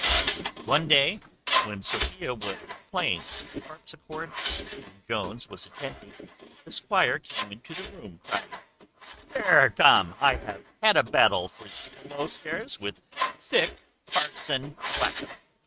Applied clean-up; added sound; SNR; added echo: neural mask model RNNoise.